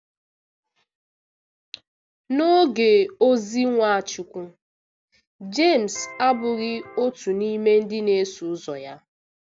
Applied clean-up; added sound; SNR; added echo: none; Electric guitar; 17 dB; none.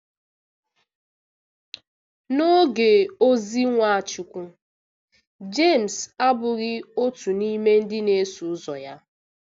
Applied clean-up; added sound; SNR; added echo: none; none; none; none.